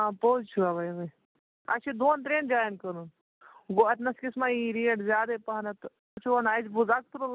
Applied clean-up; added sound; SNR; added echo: none; none; none; none.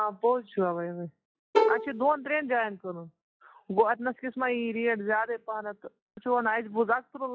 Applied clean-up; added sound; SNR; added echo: classical method log-MMSE.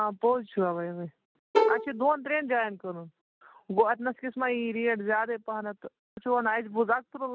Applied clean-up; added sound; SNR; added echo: neural mask model RNNoise.